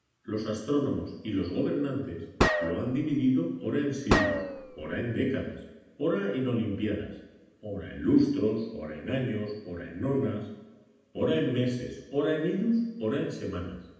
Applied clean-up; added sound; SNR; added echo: none; Gunshot, gunfire; 1 dB; reverberation time 0.9 s.